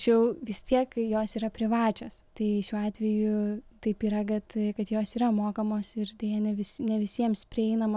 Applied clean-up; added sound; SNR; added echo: none; none; none; none.